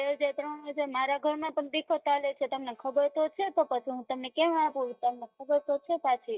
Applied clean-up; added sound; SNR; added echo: neural mask model DeepFilterNet 3.